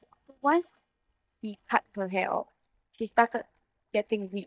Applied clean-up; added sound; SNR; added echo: neural mask model DeepFilterNet 3.